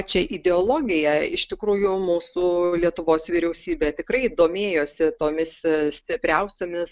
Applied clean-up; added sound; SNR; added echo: none; none; none; none.